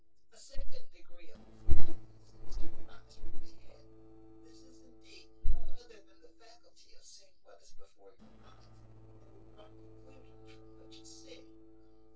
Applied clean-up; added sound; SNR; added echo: neural separator model SepFormer DNS4.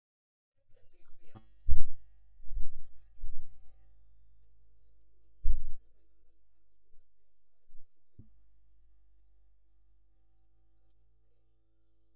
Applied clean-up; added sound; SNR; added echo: neural mask model DeepFilterNet 3.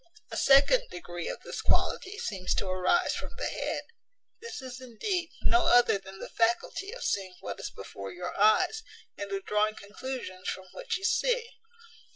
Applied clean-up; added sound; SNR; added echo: none; none; none; none.